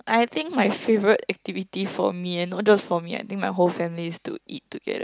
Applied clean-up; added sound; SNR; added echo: none; none; none; none.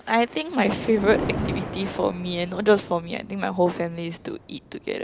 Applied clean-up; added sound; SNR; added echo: none; Thunder; 10 dB; none.